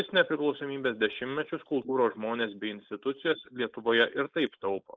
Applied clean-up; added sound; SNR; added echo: neural mask model Resemble Enhance denoiser.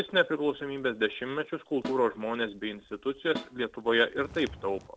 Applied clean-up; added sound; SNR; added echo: none; Walk, footsteps + Snare drum; 15 dB; none.